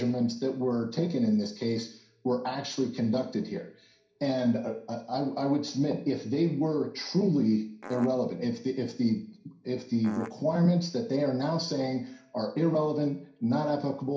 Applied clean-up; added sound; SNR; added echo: none; Fart; 11 dB; reverberation time 0.5 s.